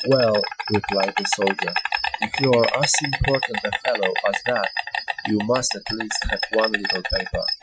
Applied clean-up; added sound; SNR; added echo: classical method Wiener filter.